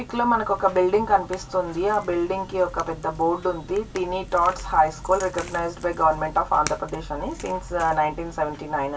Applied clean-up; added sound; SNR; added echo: none; Crack / Crackle; 15 dB; reverberation time 0.1 s.